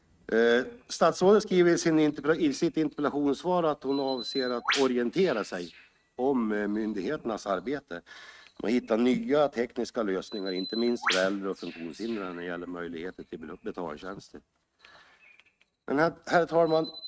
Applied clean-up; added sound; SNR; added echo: neural mask model RNNoise.